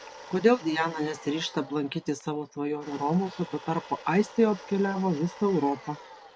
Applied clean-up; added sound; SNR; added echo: none; Domestic sounds, home sounds; 18 dB; none.